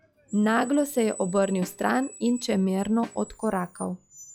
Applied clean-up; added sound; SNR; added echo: classical method log-MMSE.